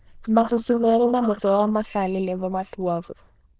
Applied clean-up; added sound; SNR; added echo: neural diffusion model UNIVERSE++.